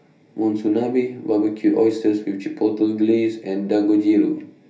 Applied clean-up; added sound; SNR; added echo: none; none; none; reverberation time 0.3 s.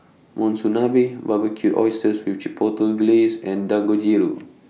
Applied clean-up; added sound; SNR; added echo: none; none; none; none.